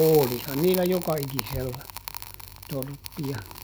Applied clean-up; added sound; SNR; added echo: none; Crackle; 11 dB; none.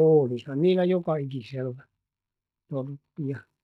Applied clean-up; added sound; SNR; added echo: neural mask model DeepFilterNet 3.